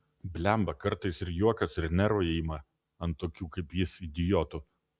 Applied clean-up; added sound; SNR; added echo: none; none; none; none.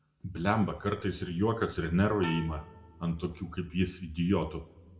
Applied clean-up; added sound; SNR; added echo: none; Bowed string instrument; 15 dB; reverberation time 0.8 s.